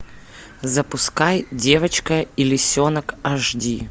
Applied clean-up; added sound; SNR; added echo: none; none; none; none.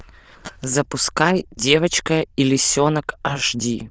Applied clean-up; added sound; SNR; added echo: neural diffusion model UNIVERSE++.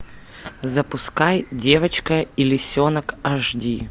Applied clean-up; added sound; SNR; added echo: none; Glass; 19 dB; none.